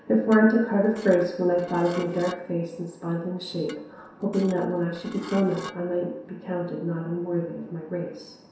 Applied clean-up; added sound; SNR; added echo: none; Dishes, pots, and pans / Glass; 18 dB; reverberation time 0.7 s.